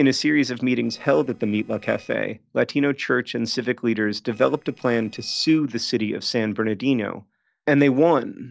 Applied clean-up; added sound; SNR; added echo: neural separator model SepFormer DNS4.